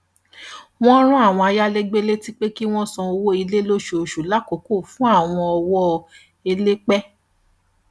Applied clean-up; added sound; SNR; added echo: none; none; none; none.